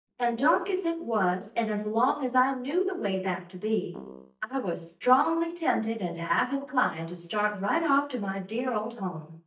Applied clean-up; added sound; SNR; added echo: neural mask model DeepFilterNet 3.